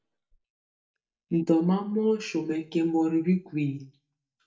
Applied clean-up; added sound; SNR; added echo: neural mask model DeepFilterNet 3.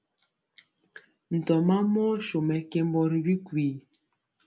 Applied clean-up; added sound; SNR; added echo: none; none; none; none.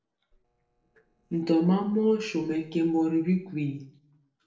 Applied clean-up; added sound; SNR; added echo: neural separator model SepFormer DNS4.